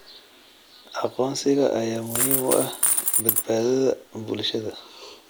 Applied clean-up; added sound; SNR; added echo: none; Coin (dropping); -1 dB; none.